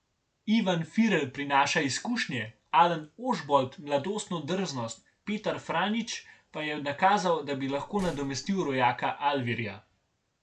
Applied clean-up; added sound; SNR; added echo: none; Slam; 19 dB; none.